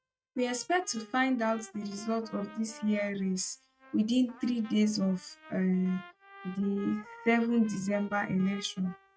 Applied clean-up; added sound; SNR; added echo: neural mask model RNNoise.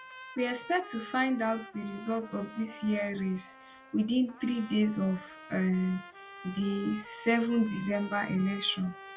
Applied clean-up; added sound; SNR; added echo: none; Trumpet; 17 dB; none.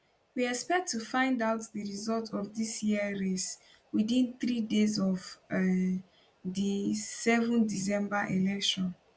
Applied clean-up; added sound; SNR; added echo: none; none; none; none.